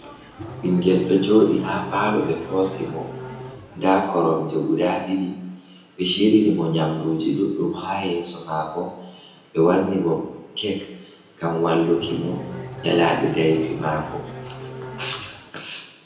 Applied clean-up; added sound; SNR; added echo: none; Race car, auto racing / Engine starting; 13 dB; reverberation time 0.9 s.